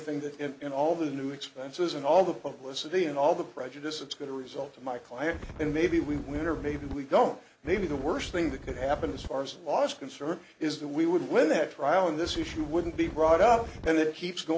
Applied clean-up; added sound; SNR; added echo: none; Wind; 12 dB; none.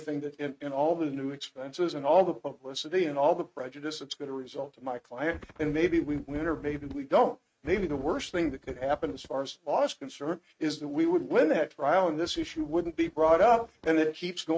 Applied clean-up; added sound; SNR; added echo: neural mask model RNNoise.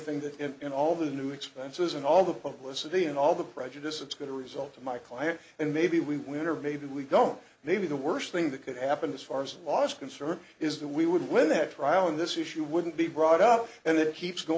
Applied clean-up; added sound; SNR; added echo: none; none; none; none.